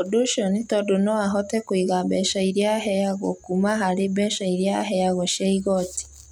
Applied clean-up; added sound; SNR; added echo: none; none; none; none.